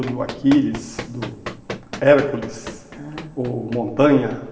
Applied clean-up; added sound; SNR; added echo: none; Run; 14 dB; reverberation time 2.9 s.